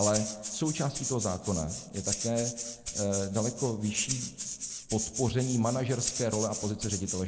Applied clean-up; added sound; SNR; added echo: none; Rattle (instrument); 5 dB; none.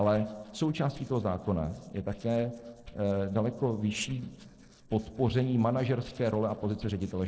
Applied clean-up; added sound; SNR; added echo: neural separator model SepFormer DNS4.